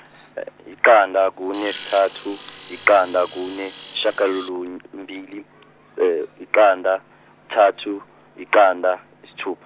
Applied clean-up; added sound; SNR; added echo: none; Tools; 18 dB; none.